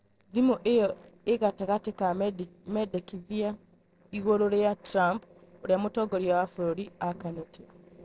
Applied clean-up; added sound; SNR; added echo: neural separator model SepFormer DNS4.